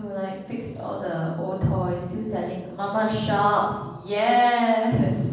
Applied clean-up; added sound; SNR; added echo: none; none; none; reverberation time 1.2 s.